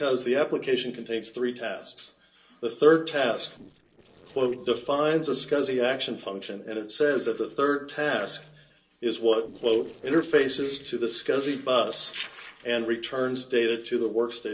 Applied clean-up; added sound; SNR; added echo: neural separator model SepFormer DNS4.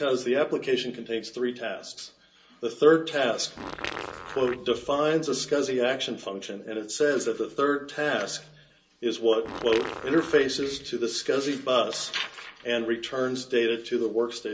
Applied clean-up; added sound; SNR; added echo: none; Fart; 11 dB; reverberation time 0.2 s.